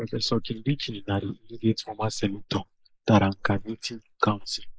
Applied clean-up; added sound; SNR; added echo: neural mask model Resemble Enhance denoiser.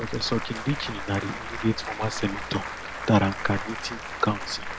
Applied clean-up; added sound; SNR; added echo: none; Applause / Crowd; 6 dB; none.